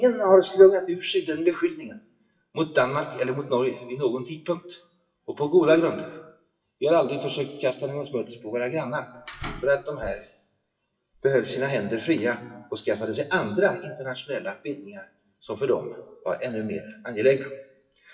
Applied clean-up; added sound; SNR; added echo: classical method WPE with log-MMSE.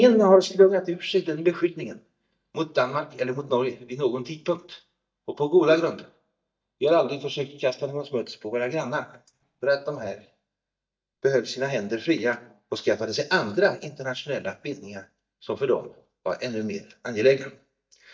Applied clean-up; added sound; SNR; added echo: neural mask model DeepFilterNet 3.